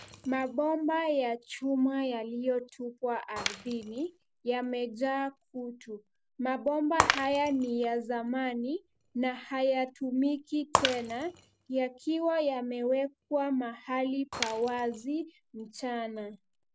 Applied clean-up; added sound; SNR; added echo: none; Shatter; 8 dB; none.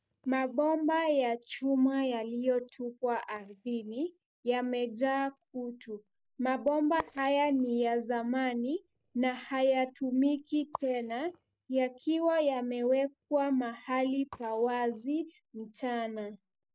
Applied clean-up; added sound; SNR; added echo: neural mask model DeepFilterNet 3.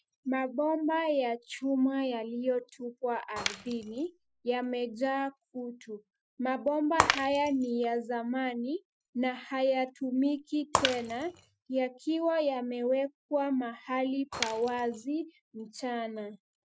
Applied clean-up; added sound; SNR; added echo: classical method Wiener filter.